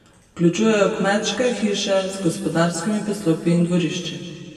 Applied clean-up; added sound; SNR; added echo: none; none; none; reverberation time 2.1 s.